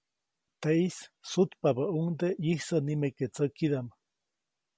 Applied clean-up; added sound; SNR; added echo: none; none; none; none.